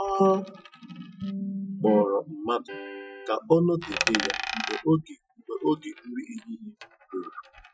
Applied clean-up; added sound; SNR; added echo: classical method Wiener filter.